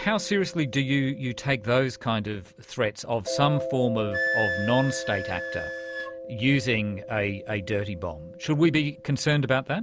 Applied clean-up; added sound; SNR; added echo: none; Mallet percussion + Wind instrument, woodwind instrument; 8 dB; none.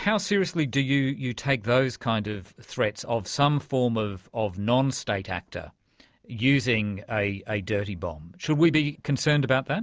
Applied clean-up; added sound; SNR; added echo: none; none; none; none.